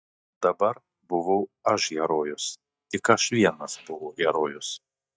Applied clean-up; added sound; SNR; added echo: neural mask model DeepFilterNet 3.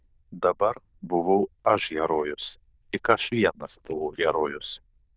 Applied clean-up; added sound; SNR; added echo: neural diffusion model UNIVERSE++.